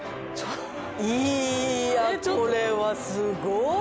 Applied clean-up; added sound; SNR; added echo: none; Guitar; 14 dB; none.